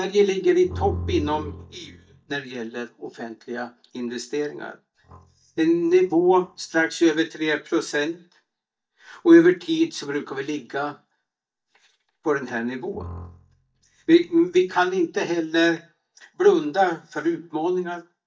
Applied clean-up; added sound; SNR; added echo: neural mask model DeepFilterNet 3.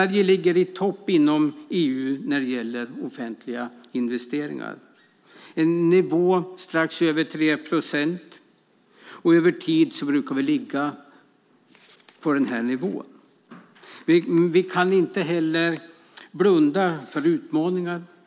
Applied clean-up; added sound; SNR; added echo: none; none; none; none.